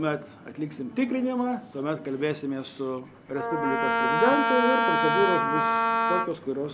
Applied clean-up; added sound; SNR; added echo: none; Wind instrument, woodwind instrument; -3 dB; none.